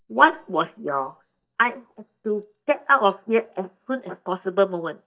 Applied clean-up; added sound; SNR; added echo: neural mask model DeepFilterNet 3.